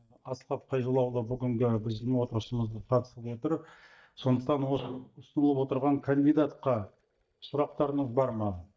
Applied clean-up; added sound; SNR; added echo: neural mask model DeepFilterNet 3.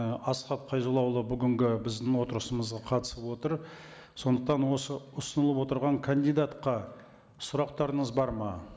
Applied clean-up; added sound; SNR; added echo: none; none; none; none.